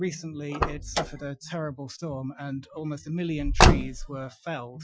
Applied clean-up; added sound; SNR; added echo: classical method Wiener filter.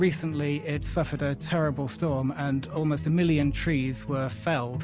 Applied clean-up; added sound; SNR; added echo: none; none; none; none.